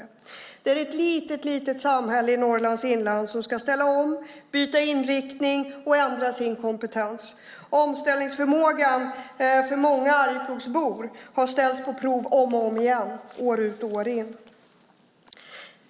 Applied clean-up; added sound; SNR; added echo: none; none; none; none.